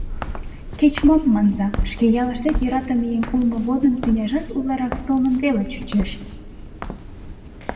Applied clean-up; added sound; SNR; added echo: none; Walk, footsteps; 9 dB; reverberation time 1.4 s.